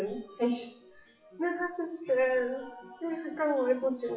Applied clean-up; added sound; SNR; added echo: classical method WPE with log-MMSE.